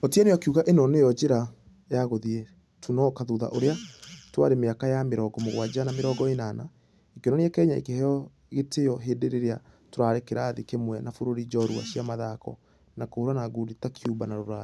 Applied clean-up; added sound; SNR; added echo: none; none; none; none.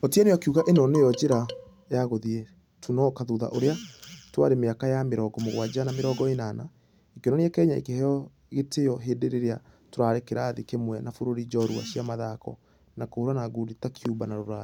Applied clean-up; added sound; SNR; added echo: none; Marimba, xylophone; 14 dB; none.